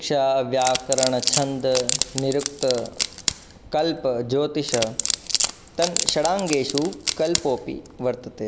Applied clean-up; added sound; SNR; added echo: none; Wood; 4 dB; none.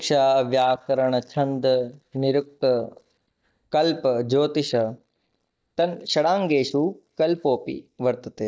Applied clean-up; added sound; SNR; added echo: neural mask model DeepFilterNet 3.